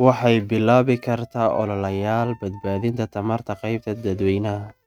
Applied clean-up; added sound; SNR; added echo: neural mask model RNNoise.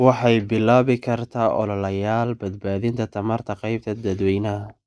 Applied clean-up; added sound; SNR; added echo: neural mask model Resemble Enhance denoiser.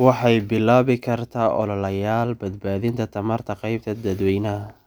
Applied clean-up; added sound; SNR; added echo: none; none; none; none.